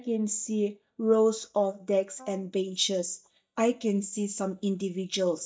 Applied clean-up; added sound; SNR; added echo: neural mask model DeepFilterNet 3.